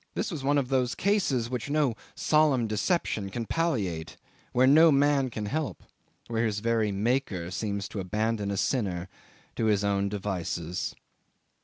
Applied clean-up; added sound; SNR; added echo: none; none; none; none.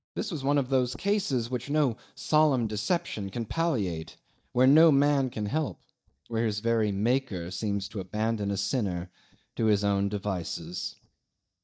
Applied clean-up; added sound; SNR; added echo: neural mask model DeepFilterNet 3.